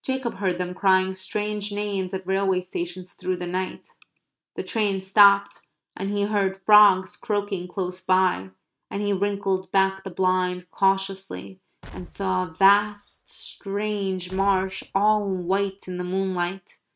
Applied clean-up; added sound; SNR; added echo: neural mask model RNNoise.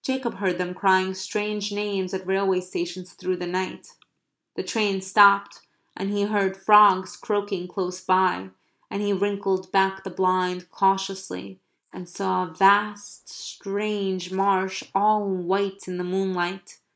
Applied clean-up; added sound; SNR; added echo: neural mask model Resemble Enhance denoiser.